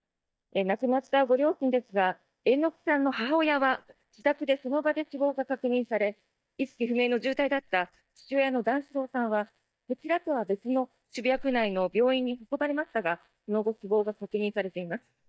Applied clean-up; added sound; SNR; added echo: neural mask model DeepFilterNet 3.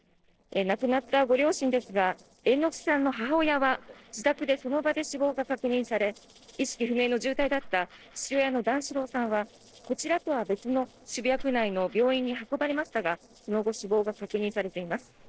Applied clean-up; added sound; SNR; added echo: neural separator model SepFormer DNS4.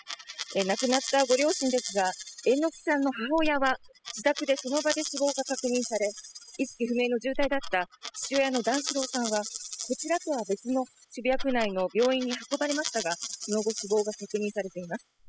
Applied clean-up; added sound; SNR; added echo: classical method spectral subtraction.